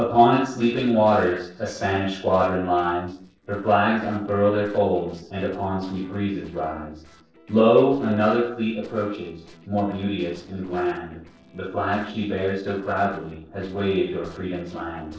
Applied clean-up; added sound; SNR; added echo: neural separator model SepFormer DNS4.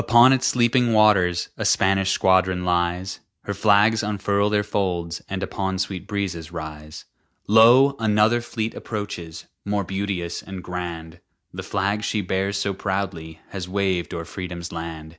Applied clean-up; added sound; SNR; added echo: none; none; none; none.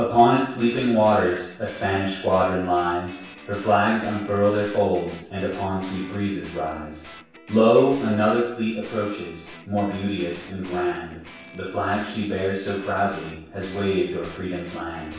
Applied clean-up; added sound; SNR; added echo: none; Guitar; 20 dB; reverberation time 0.7 s.